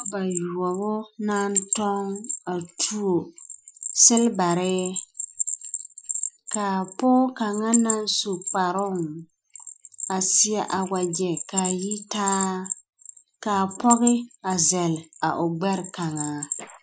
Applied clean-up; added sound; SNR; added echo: classical method Wiener filter.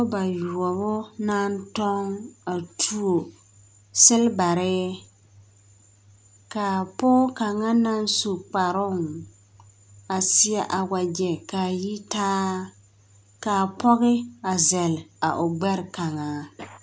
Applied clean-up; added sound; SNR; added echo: none; none; none; none.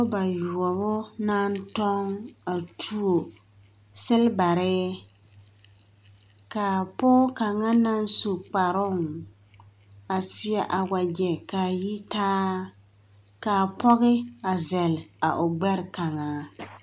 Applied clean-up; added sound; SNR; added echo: none; Bell; 7 dB; none.